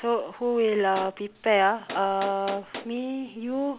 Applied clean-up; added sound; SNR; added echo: none; Gunshot, gunfire; 17 dB; none.